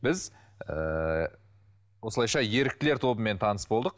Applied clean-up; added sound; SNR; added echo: none; none; none; none.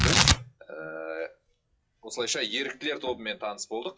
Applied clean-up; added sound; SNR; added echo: classical method WPE with log-MMSE.